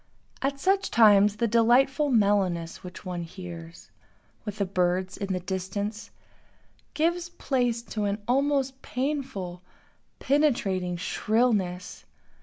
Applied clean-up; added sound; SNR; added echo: none; none; none; none.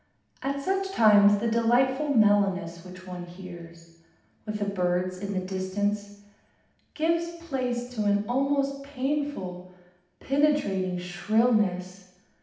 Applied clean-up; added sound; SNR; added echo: none; none; none; reverberation time 0.8 s.